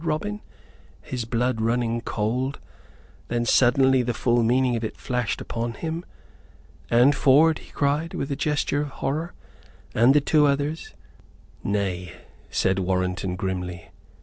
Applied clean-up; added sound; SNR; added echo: none; none; none; none.